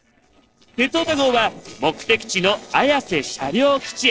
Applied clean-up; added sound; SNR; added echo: neural separator model SepFormer DNS4.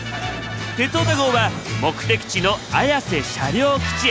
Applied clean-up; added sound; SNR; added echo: none; none; none; none.